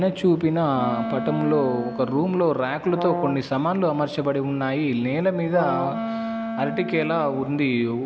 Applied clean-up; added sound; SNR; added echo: none; Wind instrument, woodwind instrument + Brass instrument; 7 dB; none.